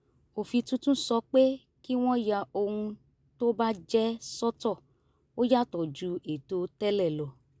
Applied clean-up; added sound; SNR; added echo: none; none; none; none.